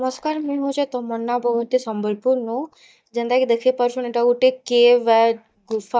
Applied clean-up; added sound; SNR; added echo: neural mask model DeepFilterNet 3.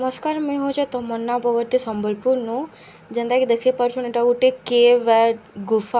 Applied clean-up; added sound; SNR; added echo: none; none; none; none.